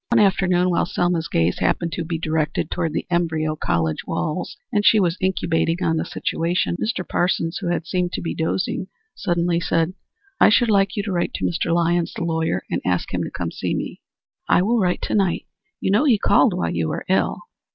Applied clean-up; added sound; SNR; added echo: none; none; none; none.